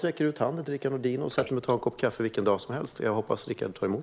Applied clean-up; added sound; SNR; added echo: none; Bathtub (filling or washing) / Water / Splash, splatter; 14 dB; none.